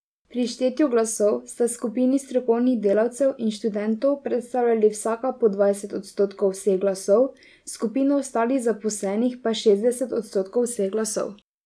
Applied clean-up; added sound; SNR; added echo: none; none; none; none.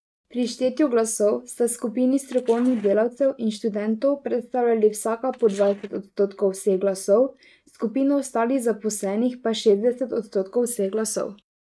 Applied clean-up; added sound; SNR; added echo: neural mask model RNNoise.